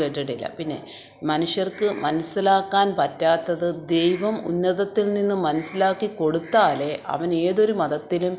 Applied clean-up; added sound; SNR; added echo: none; none; none; none.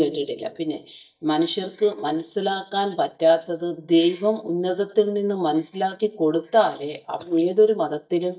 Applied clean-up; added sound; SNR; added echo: neural mask model DeepFilterNet 3.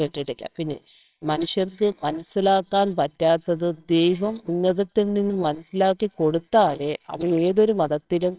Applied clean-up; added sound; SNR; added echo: neural separator model SepFormer WHAMR!.